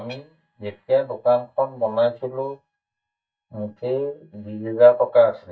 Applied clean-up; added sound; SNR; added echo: neural mask model DeepFilterNet 3.